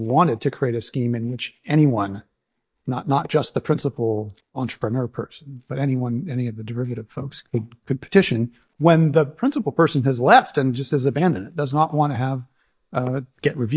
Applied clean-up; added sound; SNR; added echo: neural mask model DeepFilterNet 3.